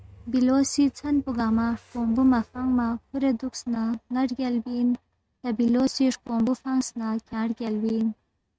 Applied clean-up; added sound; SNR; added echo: neural mask model RNNoise.